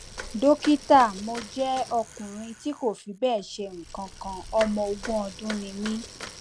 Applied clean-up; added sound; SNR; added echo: none; Bicycle; 14 dB; none.